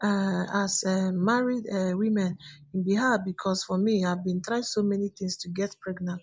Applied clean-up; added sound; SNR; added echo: none; none; none; none.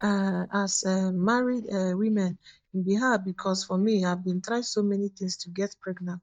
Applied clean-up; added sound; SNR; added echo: neural mask model DeepFilterNet 3.